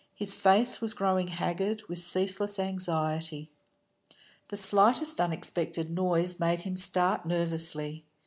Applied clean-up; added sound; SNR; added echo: none; none; none; none.